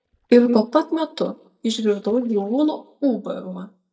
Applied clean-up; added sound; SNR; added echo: neural mask model DeepFilterNet 3.